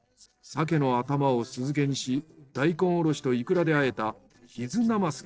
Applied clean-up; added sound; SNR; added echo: neural separator model SepFormer DNS4.